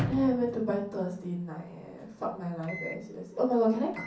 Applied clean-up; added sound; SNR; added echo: none; Microwave oven; 10 dB; reverberation time 0.6 s.